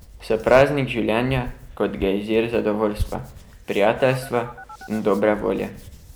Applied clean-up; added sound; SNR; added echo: none; Telephone + Hands; 15 dB; none.